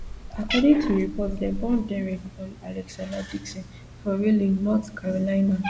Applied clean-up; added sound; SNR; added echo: none; Cat; 11 dB; none.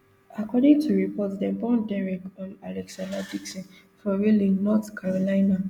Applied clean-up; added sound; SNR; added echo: none; none; none; none.